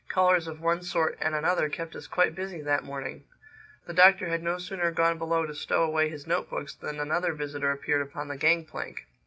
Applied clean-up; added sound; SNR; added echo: none; none; none; none.